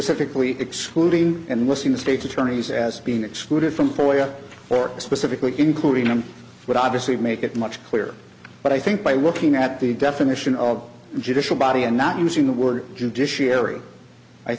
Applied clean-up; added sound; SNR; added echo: none; none; none; none.